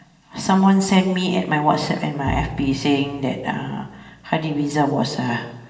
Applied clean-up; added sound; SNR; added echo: none; Bowed string instrument; 14 dB; reverberation time 0.9 s.